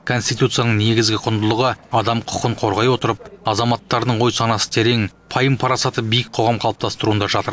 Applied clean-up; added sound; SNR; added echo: none; none; none; none.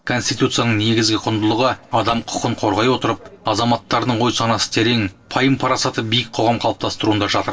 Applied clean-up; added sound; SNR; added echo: neural separator model SepFormer DNS4.